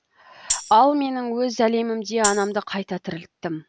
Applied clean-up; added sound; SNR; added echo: none; Tambourine; 9 dB; none.